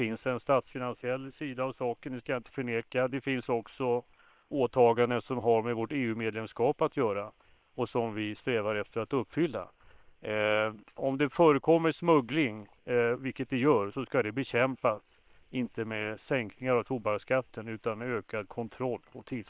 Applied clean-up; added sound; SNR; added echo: neural separator model SepFormer WHAM!.